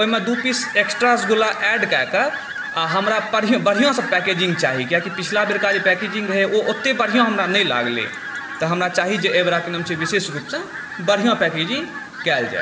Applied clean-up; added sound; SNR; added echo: none; Fowl; 9 dB; reverberation time 1.0 s.